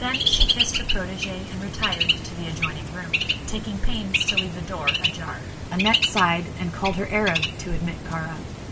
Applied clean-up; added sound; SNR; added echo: none; Bird; 0 dB; reverberation time 0.2 s.